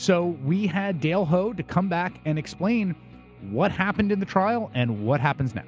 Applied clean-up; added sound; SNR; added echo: none; none; none; none.